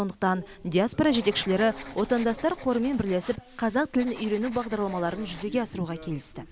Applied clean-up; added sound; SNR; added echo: none; Writing; 19 dB; none.